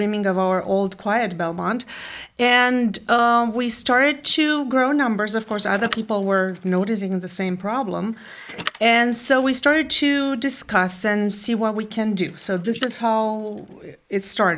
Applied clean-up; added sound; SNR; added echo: neural mask model Resemble Enhance denoiser.